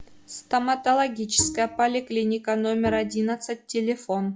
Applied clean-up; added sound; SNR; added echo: classical method log-MMSE.